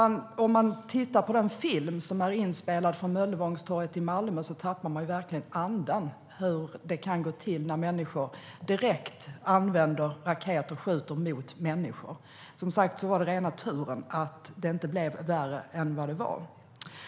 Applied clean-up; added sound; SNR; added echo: none; none; none; none.